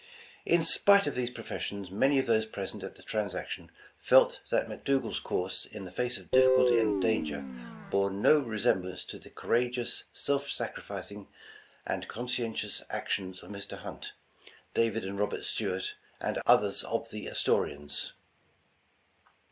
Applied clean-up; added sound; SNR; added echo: none; Guitar; -3 dB; none.